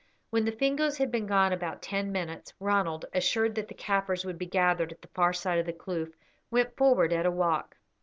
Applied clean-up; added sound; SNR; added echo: none; none; none; none.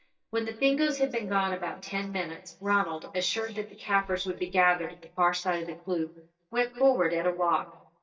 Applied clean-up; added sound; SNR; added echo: neural mask model DeepFilterNet 3.